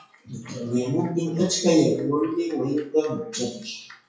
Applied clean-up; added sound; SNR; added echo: classical method WPE with log-MMSE.